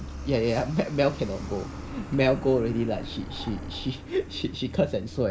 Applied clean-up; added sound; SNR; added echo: none; Truck; 10 dB; none.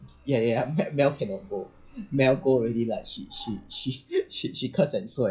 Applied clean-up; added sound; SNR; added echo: classical method log-MMSE.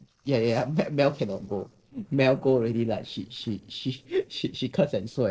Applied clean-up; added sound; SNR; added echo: neural separator model SepFormer DNS4.